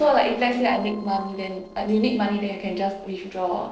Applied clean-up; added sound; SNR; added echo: neural separator model SepFormer DNS4.